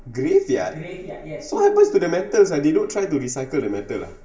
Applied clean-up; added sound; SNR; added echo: none; none; none; reverberation time 0.2 s.